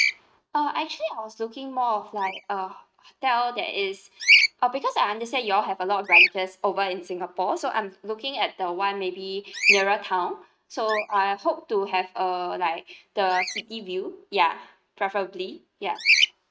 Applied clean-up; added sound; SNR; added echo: neural mask model RNNoise.